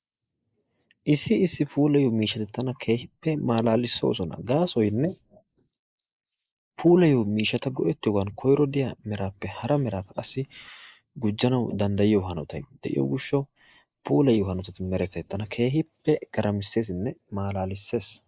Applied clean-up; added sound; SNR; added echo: neural mask model Resemble Enhance denoiser.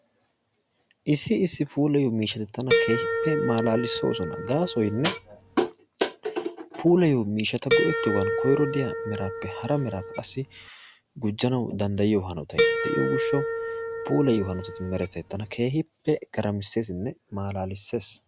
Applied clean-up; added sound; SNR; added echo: none; Harp; 1 dB; none.